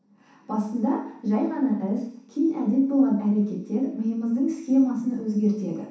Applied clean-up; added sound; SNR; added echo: none; none; none; reverberation time 0.7 s.